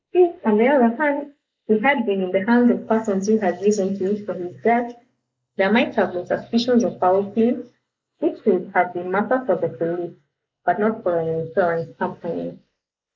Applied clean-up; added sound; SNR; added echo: neural mask model Resemble Enhance denoiser.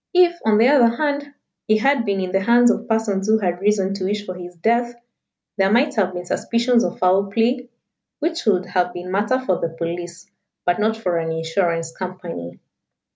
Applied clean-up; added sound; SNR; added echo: none; none; none; none.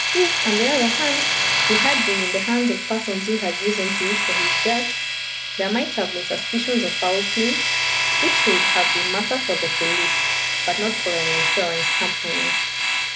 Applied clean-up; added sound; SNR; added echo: none; Domestic sounds, home sounds; -4 dB; none.